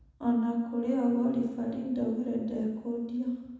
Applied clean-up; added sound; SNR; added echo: none; none; none; reverberation time 1.1 s.